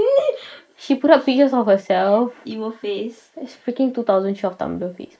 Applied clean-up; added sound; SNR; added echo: neural mask model Resemble Enhance denoiser.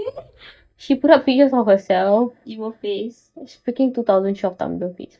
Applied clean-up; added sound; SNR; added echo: neural mask model DeepFilterNet 3.